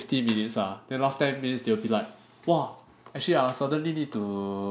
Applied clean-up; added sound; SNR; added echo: none; none; none; none.